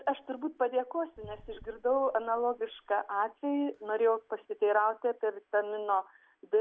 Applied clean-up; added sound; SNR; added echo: none; none; none; none.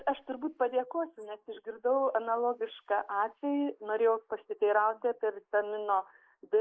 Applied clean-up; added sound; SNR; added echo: neural mask model Resemble Enhance denoiser.